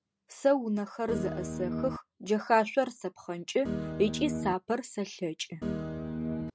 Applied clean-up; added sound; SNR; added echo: none; Guitar; 2 dB; none.